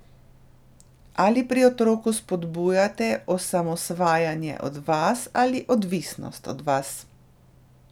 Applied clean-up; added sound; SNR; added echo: none; none; none; none.